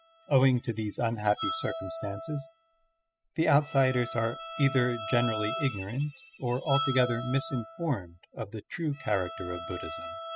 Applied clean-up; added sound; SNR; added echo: classical method spectral subtraction.